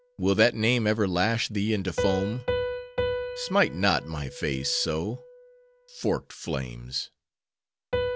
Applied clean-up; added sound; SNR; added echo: none; Piano; 7 dB; none.